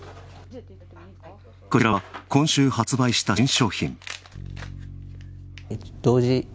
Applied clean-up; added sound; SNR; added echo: none; Bass guitar; 18 dB; none.